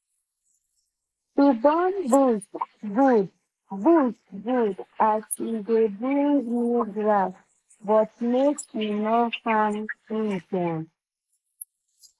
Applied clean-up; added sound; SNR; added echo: neural mask model Resemble Enhance denoiser.